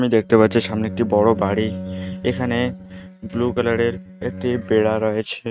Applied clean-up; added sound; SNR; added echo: neural mask model RNNoise.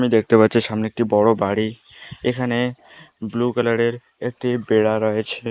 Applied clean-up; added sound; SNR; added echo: neural mask model Resemble Enhance denoiser.